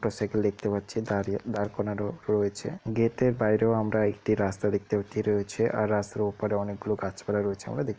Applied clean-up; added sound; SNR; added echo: none; none; none; none.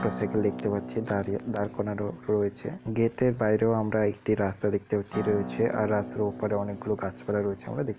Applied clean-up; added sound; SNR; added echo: none; Acoustic guitar; 12 dB; none.